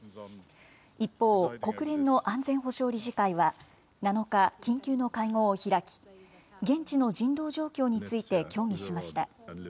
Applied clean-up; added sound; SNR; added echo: none; none; none; none.